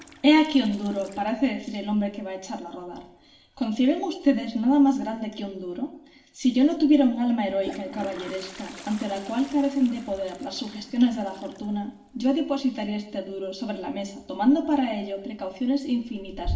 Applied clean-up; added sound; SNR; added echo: none; Toilet flush; 18 dB; reverberation time 0.8 s.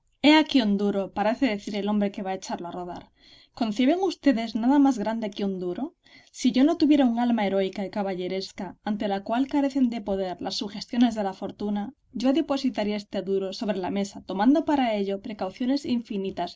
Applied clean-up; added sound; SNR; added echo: none; none; none; none.